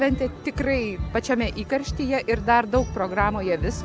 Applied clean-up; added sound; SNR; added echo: none; none; none; none.